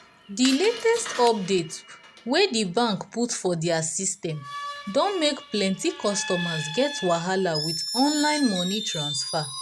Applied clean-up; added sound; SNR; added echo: none; Screech; 10 dB; none.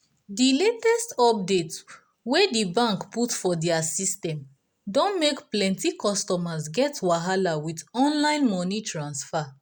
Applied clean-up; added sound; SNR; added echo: none; none; none; none.